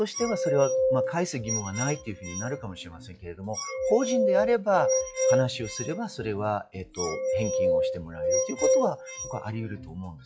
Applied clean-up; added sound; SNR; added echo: classical method log-MMSE.